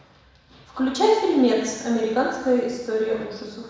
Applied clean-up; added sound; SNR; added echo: none; none; none; reverberation time 1.1 s.